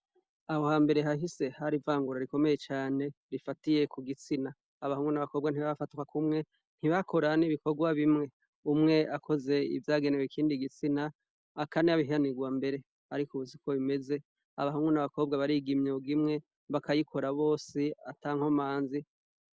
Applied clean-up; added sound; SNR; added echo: none; none; none; none.